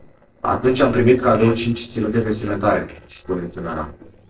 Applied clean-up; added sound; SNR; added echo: neural separator model SepFormer DNS4.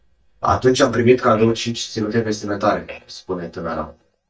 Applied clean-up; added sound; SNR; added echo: neural mask model DeepFilterNet 3.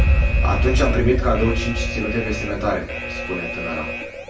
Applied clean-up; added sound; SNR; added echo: none; Alarm; -3 dB; reverberation time 0.3 s.